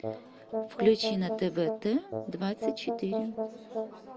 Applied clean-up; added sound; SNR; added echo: none; Brass instrument; 4 dB; none.